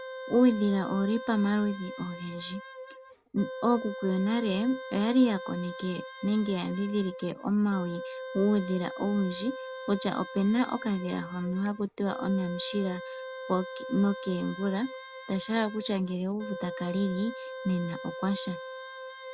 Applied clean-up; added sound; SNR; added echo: none; Wind instrument, woodwind instrument; 11 dB; none.